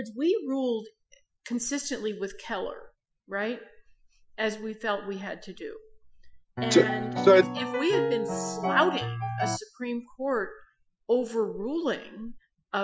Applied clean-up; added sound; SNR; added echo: classical method Wiener filter.